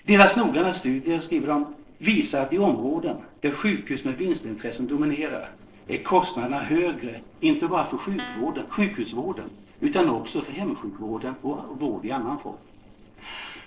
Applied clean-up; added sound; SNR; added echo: neural separator model SepFormer DNS4.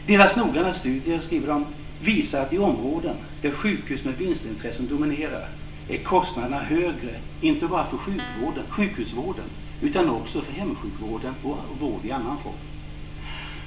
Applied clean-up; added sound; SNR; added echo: none; Guitar; 16 dB; reverberation time 0.5 s.